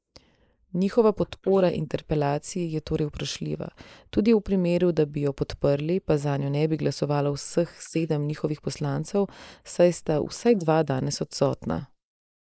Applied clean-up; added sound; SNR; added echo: neural mask model Resemble Enhance denoiser.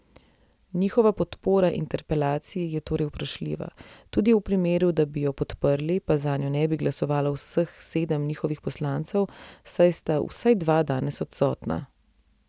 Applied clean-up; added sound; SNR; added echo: none; none; none; none.